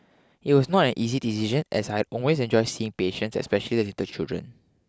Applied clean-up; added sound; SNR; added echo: none; none; none; none.